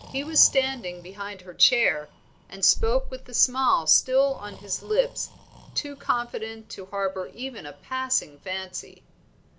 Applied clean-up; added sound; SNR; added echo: none; Breathing; 11 dB; none.